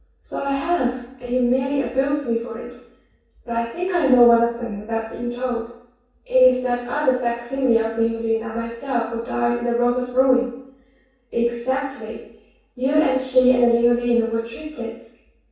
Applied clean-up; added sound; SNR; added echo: none; none; none; reverberation time 0.7 s.